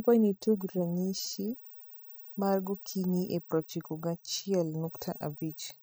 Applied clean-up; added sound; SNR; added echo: neural mask model DeepFilterNet 3.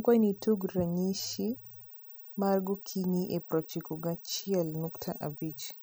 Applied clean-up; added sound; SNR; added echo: none; none; none; none.